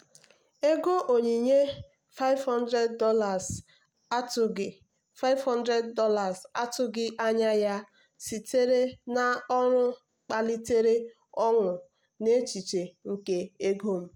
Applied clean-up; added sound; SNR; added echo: none; none; none; none.